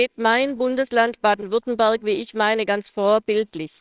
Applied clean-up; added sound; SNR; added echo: neural separator model SepFormer WHAMR!.